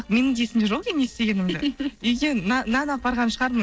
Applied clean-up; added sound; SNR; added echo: neural separator model SepFormer DNS4.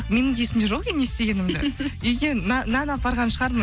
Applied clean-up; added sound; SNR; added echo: none; none; none; none.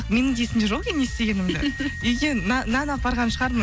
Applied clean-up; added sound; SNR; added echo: none; Wind instrument, woodwind instrument; 16 dB; none.